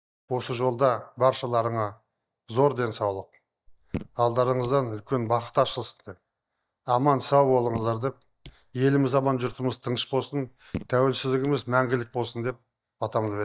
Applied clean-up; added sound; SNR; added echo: neural mask model DeepFilterNet 3.